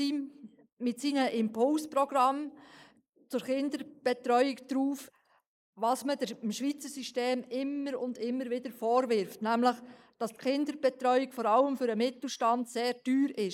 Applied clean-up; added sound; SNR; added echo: neural mask model Resemble Enhance denoiser.